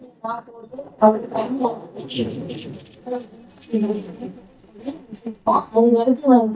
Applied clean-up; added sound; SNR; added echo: neural mask model DeepFilterNet 3.